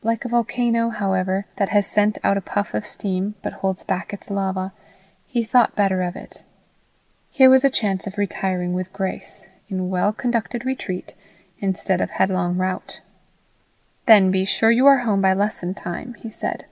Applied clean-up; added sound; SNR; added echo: none; none; none; none.